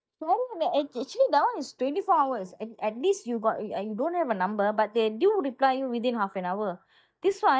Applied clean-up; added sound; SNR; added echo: neural mask model DeepFilterNet 3.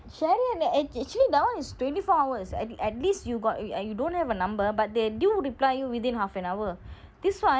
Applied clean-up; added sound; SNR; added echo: none; none; none; none.